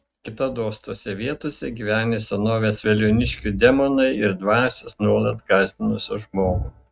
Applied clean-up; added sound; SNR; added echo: neural mask model RNNoise.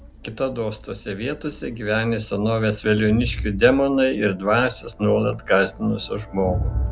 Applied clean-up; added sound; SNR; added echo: none; Crowd; 10 dB; none.